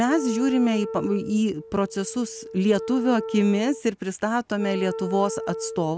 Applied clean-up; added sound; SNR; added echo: none; Wind instrument, woodwind instrument; 10 dB; none.